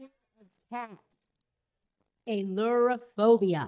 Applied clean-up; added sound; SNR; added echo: neural mask model DeepFilterNet 3.